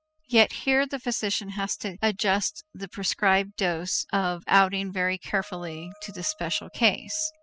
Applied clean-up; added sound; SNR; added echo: classical method spectral subtraction.